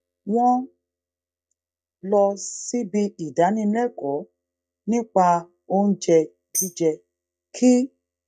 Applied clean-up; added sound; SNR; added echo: neural mask model DeepFilterNet 3.